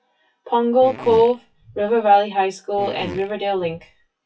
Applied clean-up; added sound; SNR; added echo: classical method WPE with log-MMSE.